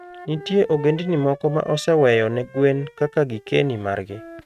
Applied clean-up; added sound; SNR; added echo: neural mask model RNNoise.